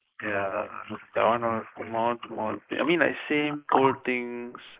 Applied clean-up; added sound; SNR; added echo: neural mask model Resemble Enhance denoiser.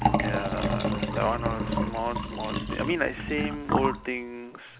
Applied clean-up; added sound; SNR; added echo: none; Liquid; -2 dB; none.